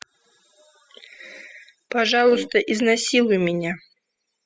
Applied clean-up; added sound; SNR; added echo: classical method spectral subtraction.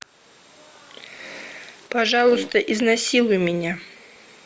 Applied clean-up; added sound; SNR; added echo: none; Fart; 16 dB; none.